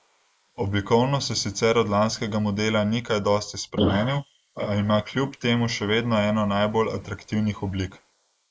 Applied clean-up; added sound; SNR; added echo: neural mask model Resemble Enhance denoiser.